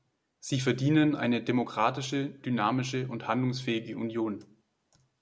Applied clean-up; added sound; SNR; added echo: none; none; none; none.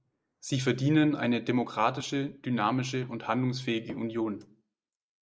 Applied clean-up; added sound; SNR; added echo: neural mask model Resemble Enhance denoiser.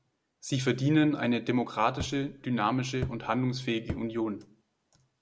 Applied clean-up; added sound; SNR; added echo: none; Thump, thud; 11 dB; none.